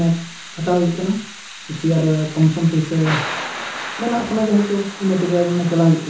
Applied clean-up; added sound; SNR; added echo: none; Thunder / Rain; 12 dB; reverberation time 0.6 s.